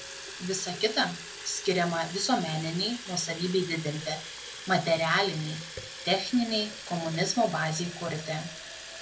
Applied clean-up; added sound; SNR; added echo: none; Fill (with liquid) / Water tap, faucet; 11 dB; reverberation time 0.3 s.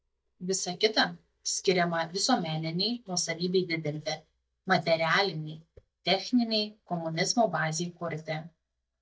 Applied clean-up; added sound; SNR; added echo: neural mask model DeepFilterNet 3.